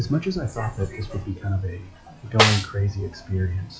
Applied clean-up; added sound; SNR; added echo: classical method log-MMSE.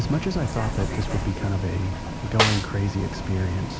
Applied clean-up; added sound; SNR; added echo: none; Snare drum + Bus; 2 dB; none.